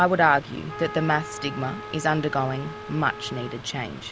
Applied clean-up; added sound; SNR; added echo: none; Trumpet + Mechanical fan; 12 dB; none.